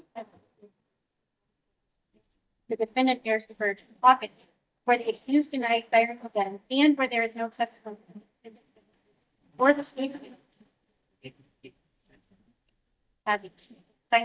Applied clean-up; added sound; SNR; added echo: neural mask model DeepFilterNet 3.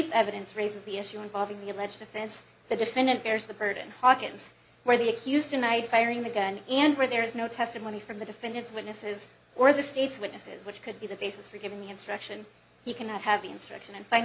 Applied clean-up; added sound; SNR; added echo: none; none; none; none.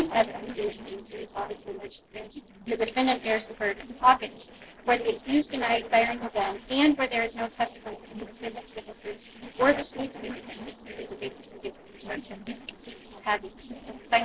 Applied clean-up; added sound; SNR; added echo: neural separator model SepFormer DNS4.